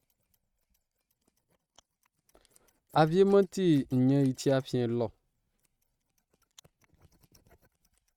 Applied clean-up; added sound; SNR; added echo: neural mask model RNNoise.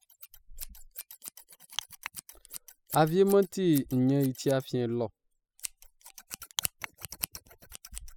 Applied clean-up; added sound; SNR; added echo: classical method spectral subtraction.